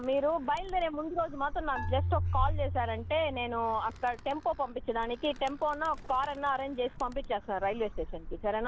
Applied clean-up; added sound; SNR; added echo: none; Animal + Marimba, xylophone; 6 dB; none.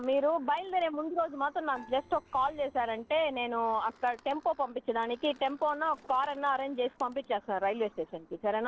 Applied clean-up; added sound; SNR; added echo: neural separator model SepFormer DNS4.